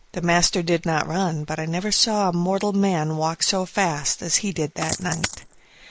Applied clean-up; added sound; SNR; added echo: neural mask model Resemble Enhance denoiser.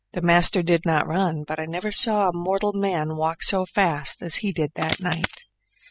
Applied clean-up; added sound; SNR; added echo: classical method spectral subtraction.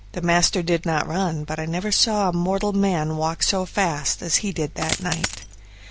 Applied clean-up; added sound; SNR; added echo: none; Coin (dropping); 6 dB; none.